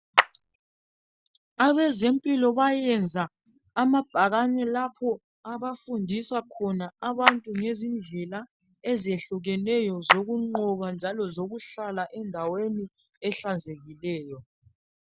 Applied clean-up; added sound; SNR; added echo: none; Clapping; 2 dB; none.